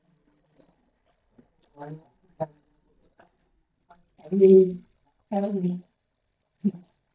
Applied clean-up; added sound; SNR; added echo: neural mask model DeepFilterNet 3.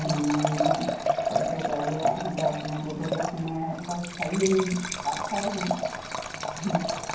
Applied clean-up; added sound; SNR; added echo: none; Liquid; 0 dB; reverberation time 0.9 s.